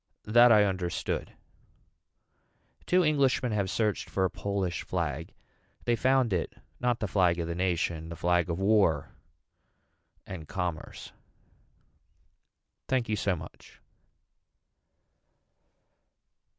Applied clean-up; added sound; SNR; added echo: none; none; none; none.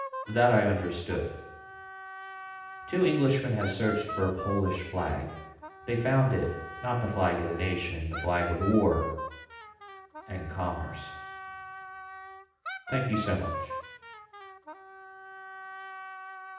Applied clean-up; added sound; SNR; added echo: none; Wind instrument, woodwind instrument; 10 dB; reverberation time 0.8 s.